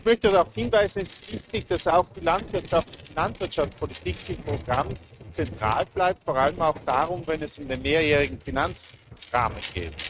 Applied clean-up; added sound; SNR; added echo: neural mask model RNNoise.